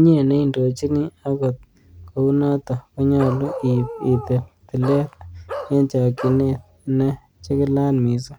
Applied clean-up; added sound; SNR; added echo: none; Bark; 13 dB; none.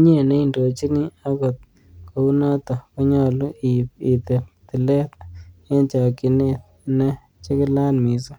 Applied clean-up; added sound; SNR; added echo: none; none; none; none.